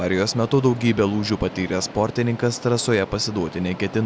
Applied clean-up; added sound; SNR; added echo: none; none; none; none.